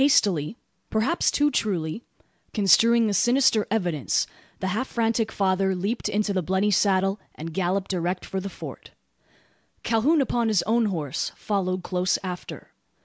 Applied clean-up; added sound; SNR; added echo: none; none; none; none.